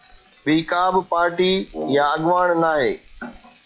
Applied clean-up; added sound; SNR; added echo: classical method log-MMSE.